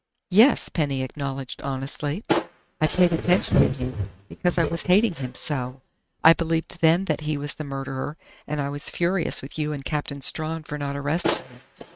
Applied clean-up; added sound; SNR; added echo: neural mask model RNNoise.